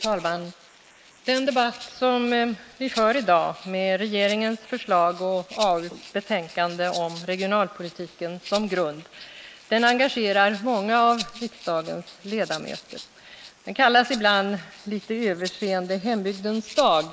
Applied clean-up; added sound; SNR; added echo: neural mask model Resemble Enhance denoiser.